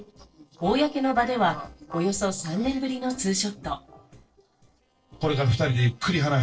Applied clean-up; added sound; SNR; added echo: neural separator model SepFormer DNS4.